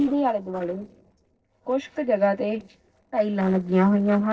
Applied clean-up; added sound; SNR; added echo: neural separator model SepFormer DNS4.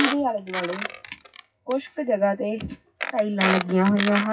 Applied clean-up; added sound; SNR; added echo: classical method WPE with log-MMSE.